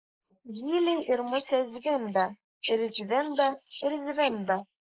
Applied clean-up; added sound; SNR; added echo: neural mask model Resemble Enhance denoiser.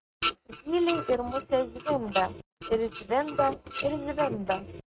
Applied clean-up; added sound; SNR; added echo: neural mask model RNNoise.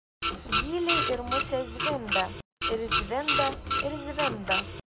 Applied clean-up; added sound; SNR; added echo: none; Printer; -3 dB; none.